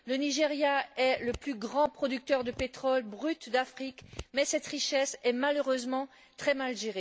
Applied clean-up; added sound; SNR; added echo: none; Scissors; 19 dB; none.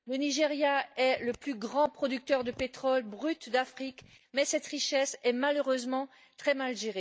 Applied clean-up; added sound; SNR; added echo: neural mask model DeepFilterNet 3.